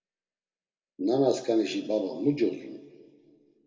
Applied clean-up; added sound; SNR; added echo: none; none; none; reverberation time 1.9 s.